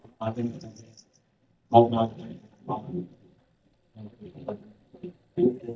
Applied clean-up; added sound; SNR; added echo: neural mask model DeepFilterNet 3.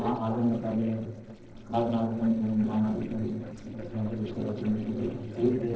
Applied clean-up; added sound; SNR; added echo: neural separator model SepFormer DNS4.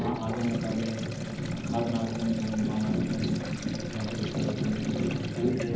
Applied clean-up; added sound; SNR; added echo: none; Sink (filling or washing); 11 dB; reverberation time 0.8 s.